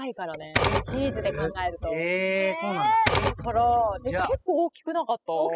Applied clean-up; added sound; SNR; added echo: classical method spectral subtraction.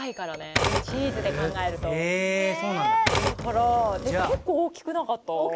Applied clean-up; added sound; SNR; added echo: none; Typewriter; 4 dB; none.